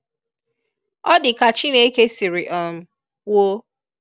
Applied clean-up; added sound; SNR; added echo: none; none; none; none.